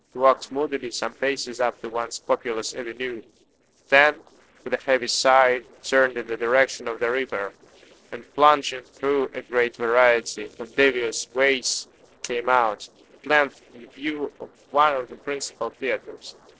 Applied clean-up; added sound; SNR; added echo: neural separator model SepFormer DNS4.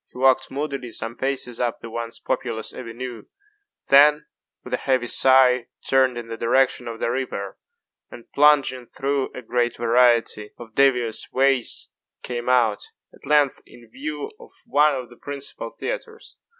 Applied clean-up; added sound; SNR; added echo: none; none; none; none.